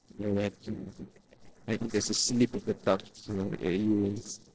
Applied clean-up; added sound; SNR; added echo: neural separator model SepFormer DNS4.